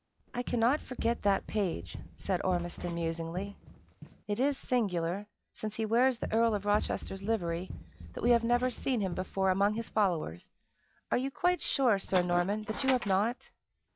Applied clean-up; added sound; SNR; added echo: none; Tools + Run; 10 dB; none.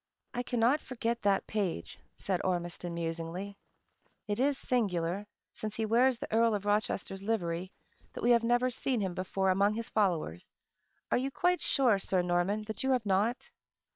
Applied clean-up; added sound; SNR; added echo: neural separator model SepFormer WHAM!.